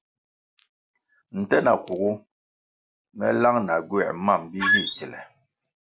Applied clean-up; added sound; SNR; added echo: none; Squeak; -3 dB; none.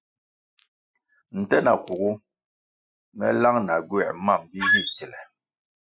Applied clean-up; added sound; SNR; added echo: classical method spectral subtraction.